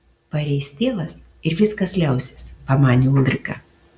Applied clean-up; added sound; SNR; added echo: none; none; none; none.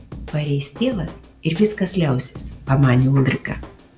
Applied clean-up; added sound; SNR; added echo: none; Drum kit; 17 dB; none.